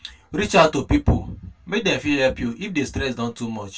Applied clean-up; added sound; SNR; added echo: none; none; none; reverberation time 0.1 s.